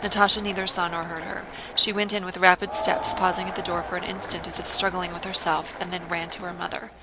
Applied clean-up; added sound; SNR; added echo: none; Crowd; 8 dB; none.